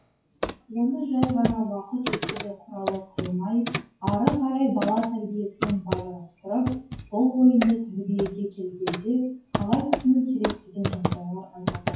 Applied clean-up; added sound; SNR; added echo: classical method WPE with log-MMSE.